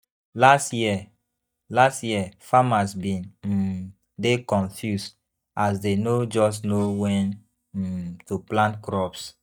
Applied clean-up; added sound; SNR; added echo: neural mask model DeepFilterNet 3.